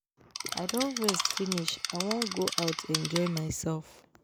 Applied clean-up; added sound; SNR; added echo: none; Insect; 1 dB; none.